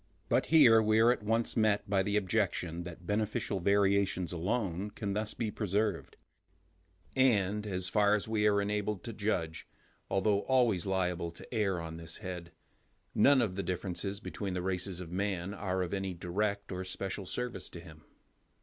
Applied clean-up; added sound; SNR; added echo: none; none; none; none.